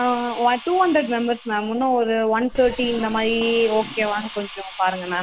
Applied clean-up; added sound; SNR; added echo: none; Hiss; 15 dB; none.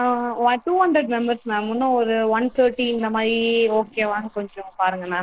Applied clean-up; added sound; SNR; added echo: neural separator model SepFormer DNS4.